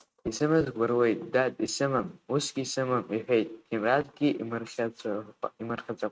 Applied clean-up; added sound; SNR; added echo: neural mask model RNNoise.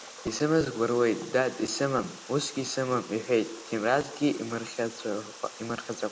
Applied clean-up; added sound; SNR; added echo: none; Water; 17 dB; none.